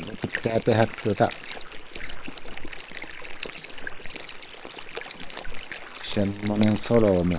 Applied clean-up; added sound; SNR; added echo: neural separator model SepFormer WHAM!.